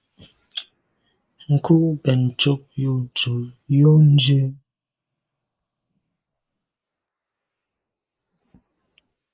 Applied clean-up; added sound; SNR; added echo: neural mask model Resemble Enhance denoiser.